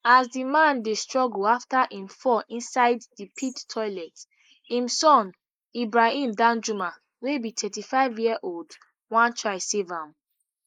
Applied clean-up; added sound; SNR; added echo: neural mask model Resemble Enhance denoiser.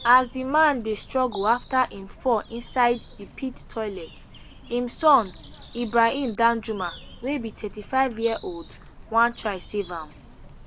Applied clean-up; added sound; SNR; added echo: none; Bird; 17 dB; none.